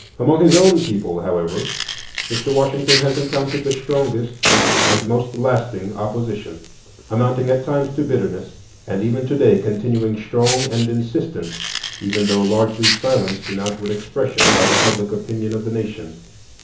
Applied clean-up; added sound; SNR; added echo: none; Fire; 5 dB; reverberation time 0.8 s.